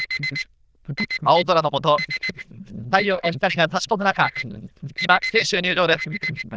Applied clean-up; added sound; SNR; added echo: neural diffusion model UNIVERSE++.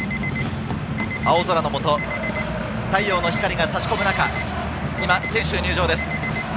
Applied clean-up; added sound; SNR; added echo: none; Alarm; 10 dB; none.